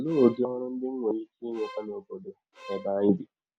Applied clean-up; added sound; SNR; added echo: none; Bowed string instrument; 19 dB; none.